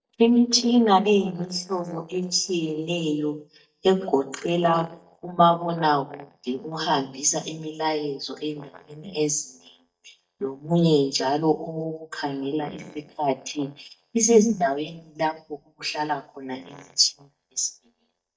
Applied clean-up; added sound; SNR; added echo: neural mask model DeepFilterNet 3.